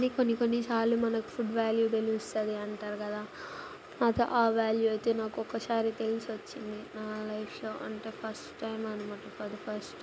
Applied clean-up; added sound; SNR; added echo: none; none; none; none.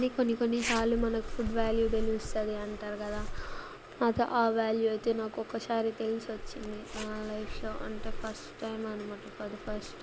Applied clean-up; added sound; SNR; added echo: none; Zipper (clothing); 7 dB; none.